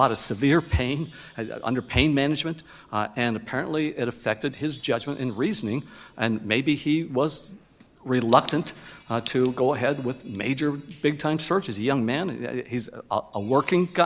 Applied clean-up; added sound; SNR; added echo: none; Chime; 20 dB; none.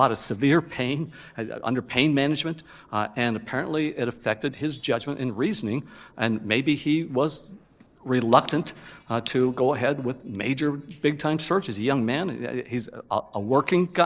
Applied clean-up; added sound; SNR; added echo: neural separator model SepFormer DNS4.